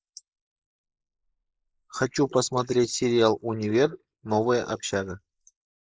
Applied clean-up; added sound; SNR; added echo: neural mask model Resemble Enhance denoiser.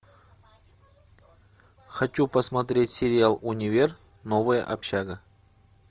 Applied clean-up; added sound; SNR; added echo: none; none; none; none.